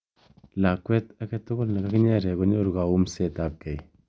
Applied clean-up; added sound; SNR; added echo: none; none; none; none.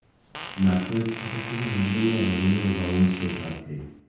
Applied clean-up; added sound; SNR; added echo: none; Fart; 11 dB; reverberation time 0.6 s.